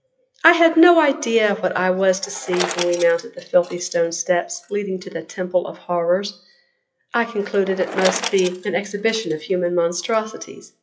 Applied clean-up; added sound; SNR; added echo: classical method WPE with log-MMSE.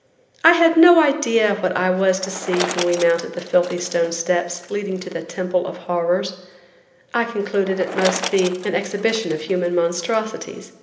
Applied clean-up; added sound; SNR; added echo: none; Bicycle; 14 dB; reverberation time 0.8 s.